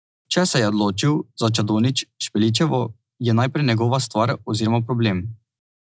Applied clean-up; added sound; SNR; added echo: none; none; none; none.